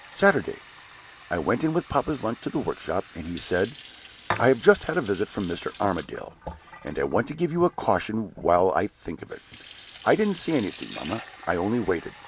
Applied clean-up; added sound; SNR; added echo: none; Fill (with liquid) / Sink (filling or washing); 14 dB; none.